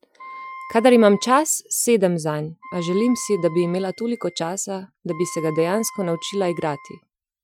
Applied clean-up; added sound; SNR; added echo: classical method Wiener filter.